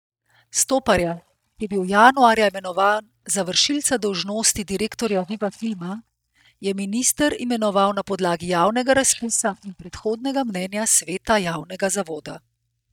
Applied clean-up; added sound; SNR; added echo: neural mask model DeepFilterNet 3.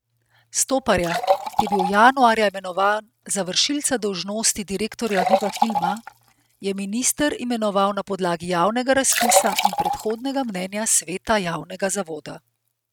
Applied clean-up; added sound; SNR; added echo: neural mask model RNNoise.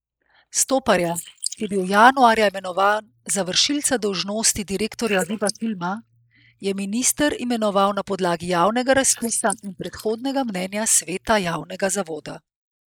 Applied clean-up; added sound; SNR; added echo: neural mask model Resemble Enhance denoiser.